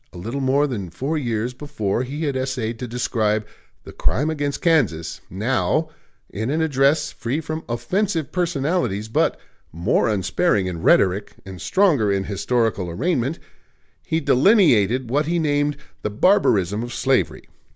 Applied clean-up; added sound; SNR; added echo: none; none; none; none.